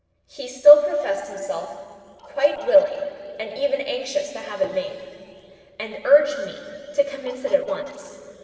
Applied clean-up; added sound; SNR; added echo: neural separator model SepFormer DNS4.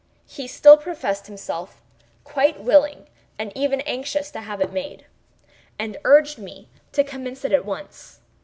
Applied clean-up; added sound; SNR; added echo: none; none; none; none.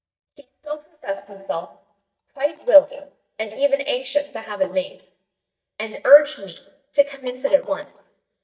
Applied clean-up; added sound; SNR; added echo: neural mask model DeepFilterNet 3.